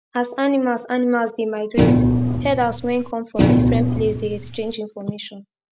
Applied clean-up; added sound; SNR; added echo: none; Thump, thud; -5 dB; none.